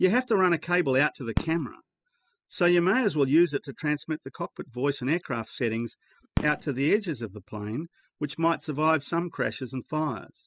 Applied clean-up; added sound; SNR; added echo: classical method spectral subtraction.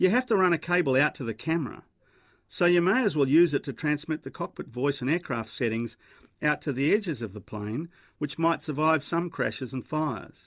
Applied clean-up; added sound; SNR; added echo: none; none; none; none.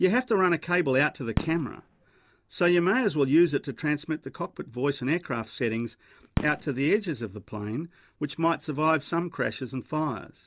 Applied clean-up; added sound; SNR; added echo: none; Fireworks; 13 dB; none.